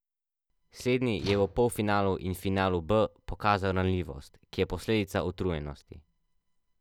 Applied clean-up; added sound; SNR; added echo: none; Slam / Tools; 15 dB; none.